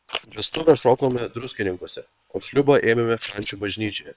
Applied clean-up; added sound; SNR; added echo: neural separator model SepFormer WHAM!.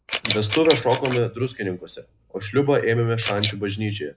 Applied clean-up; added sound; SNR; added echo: neural mask model Resemble Enhance denoiser.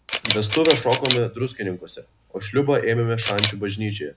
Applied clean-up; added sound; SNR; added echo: none; Camera; 6 dB; none.